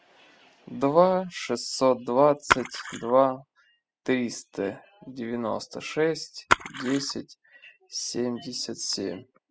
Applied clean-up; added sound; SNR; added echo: classical method spectral subtraction.